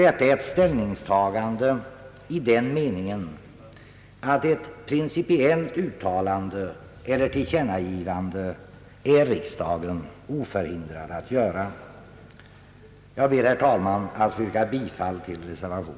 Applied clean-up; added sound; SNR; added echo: none; none; none; none.